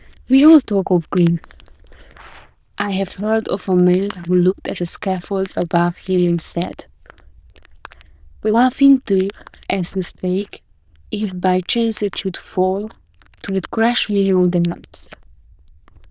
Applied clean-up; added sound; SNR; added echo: neural diffusion model UNIVERSE++.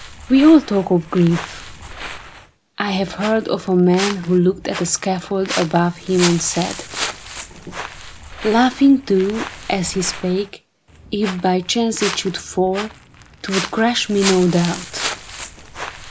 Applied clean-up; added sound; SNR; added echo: none; Walk, footsteps; 11 dB; none.